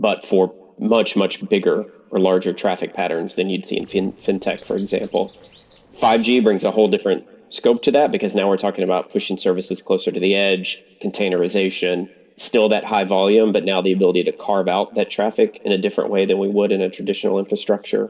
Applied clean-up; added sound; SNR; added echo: neural separator model SepFormer DNS4.